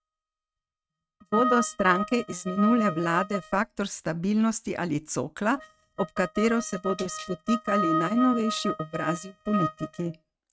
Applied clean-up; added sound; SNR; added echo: neural mask model RNNoise.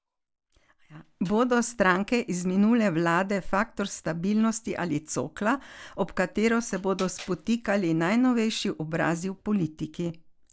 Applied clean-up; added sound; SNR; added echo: none; none; none; none.